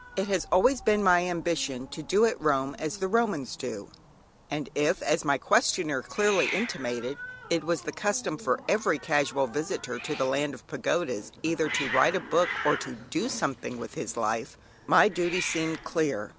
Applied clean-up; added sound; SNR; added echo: none; Hiss; 13 dB; none.